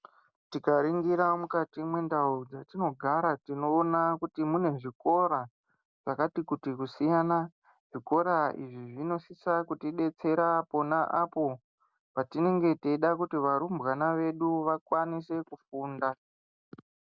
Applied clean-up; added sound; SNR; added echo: none; none; none; none.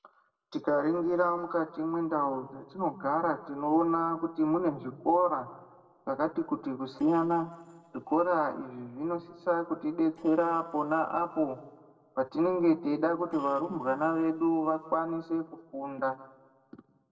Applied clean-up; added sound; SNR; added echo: neural separator model SepFormer DNS4.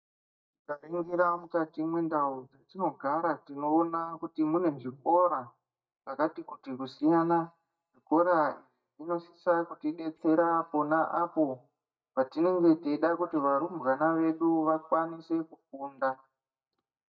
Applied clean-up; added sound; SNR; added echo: neural mask model DeepFilterNet 3.